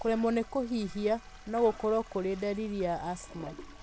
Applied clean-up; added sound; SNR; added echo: none; Church bell + Toilet flush; 16 dB; none.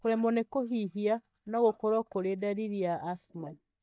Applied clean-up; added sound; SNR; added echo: neural mask model DeepFilterNet 3.